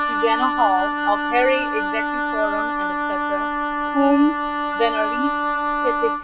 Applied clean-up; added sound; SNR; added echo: none; Wind instrument, woodwind instrument; 0 dB; none.